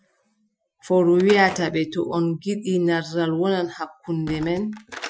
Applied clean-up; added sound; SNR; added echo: classical method Wiener filter.